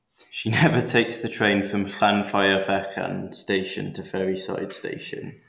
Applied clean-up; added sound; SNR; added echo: none; none; none; none.